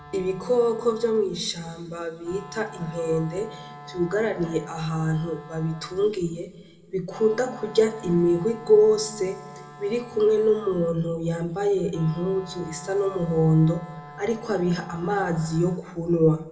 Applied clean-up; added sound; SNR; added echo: none; Wind instrument, woodwind instrument; 19 dB; reverberation time 1.5 s.